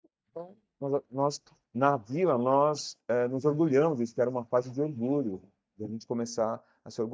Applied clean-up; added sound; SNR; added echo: neural mask model DeepFilterNet 3.